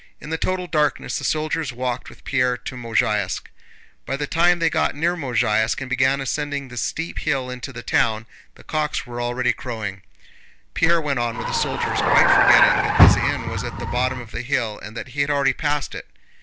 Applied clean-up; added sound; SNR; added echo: none; Vehicle; -4 dB; none.